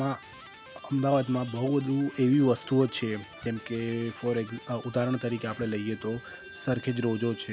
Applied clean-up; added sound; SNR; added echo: none; Electric guitar; 19 dB; none.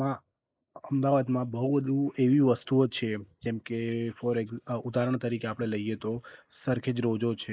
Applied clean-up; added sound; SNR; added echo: neural mask model Resemble Enhance denoiser.